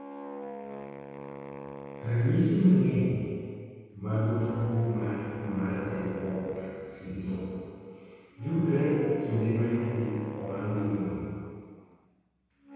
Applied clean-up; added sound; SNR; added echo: none; Wind instrument, woodwind instrument; 13 dB; reverberation time 2.2 s.